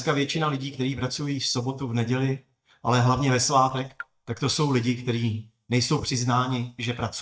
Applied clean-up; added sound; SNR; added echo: neural mask model DeepFilterNet 3.